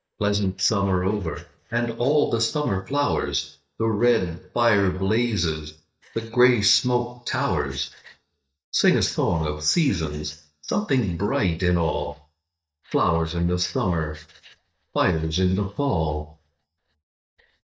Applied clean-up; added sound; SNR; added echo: neural mask model DeepFilterNet 3.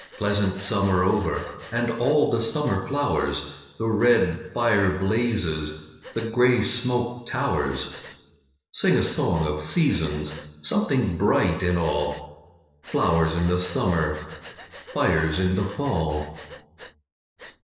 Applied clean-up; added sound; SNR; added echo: neural separator model SepFormer DNS4.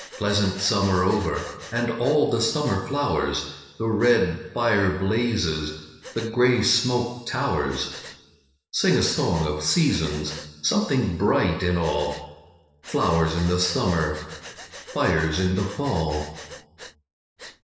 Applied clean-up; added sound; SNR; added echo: none; Breathing; 19 dB; reverberation time 1.1 s.